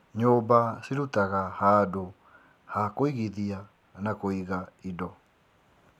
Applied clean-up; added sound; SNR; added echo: none; none; none; none.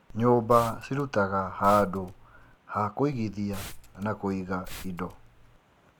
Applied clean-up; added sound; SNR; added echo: none; Liquid; 15 dB; none.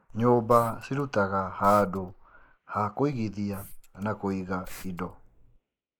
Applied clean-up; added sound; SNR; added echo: neural mask model Resemble Enhance denoiser.